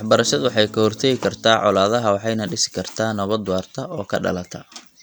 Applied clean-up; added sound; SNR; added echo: none; Acoustic guitar / Strum; 20 dB; none.